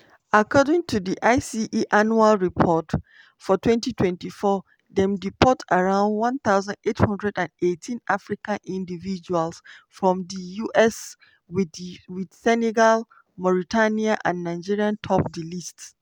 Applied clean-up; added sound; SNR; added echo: none; none; none; none.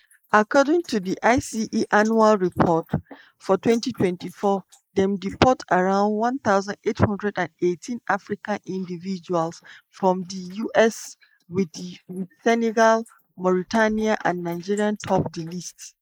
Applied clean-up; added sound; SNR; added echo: neural mask model Resemble Enhance denoiser.